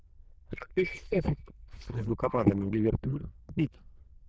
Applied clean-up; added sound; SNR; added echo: neural diffusion model UNIVERSE++.